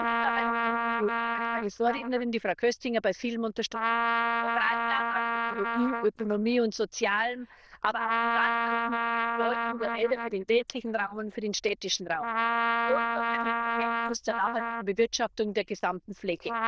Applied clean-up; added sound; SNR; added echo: neural diffusion model UNIVERSE++.